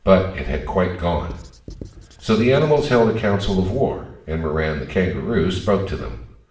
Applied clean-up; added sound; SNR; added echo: none; Writing; 18 dB; reverberation time 0.7 s.